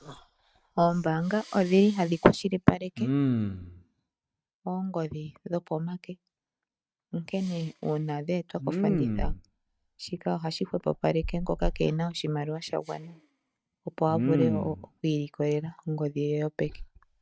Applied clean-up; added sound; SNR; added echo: neural mask model RNNoise.